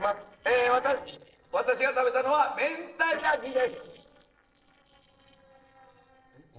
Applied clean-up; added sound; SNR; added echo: neural separator model SepFormer DNS4.